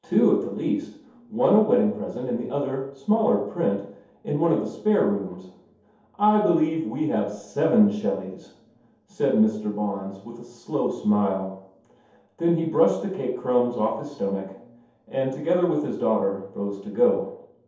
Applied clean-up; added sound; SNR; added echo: none; none; none; reverberation time 0.7 s.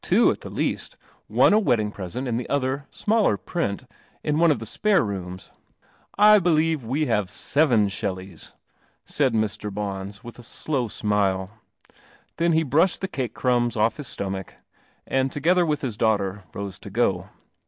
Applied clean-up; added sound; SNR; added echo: none; none; none; none.